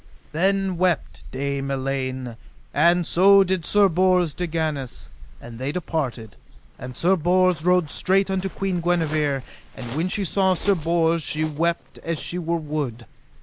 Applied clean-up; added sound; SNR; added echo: none; Waves, surf; 17 dB; none.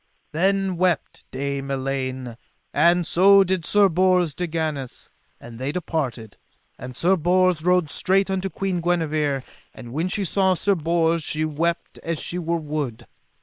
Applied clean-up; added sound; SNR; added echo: neural separator model SepFormer WHAM!.